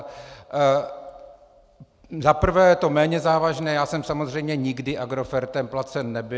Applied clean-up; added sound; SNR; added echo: none; none; none; none.